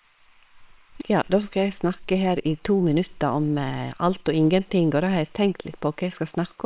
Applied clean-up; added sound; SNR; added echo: neural separator model SepFormer WHAMR!.